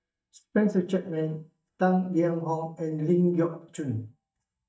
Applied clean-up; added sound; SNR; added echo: neural mask model DeepFilterNet 3.